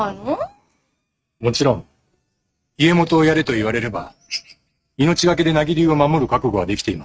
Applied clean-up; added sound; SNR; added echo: neural mask model RNNoise.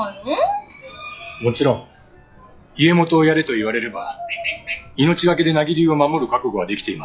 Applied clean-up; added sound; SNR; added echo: classical method log-MMSE.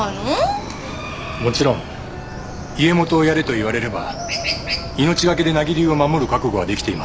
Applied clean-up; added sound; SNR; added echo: none; Chicken, rooster; 9 dB; none.